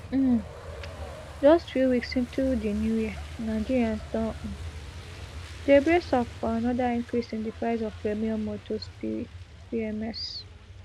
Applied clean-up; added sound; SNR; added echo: none; Truck; 13 dB; none.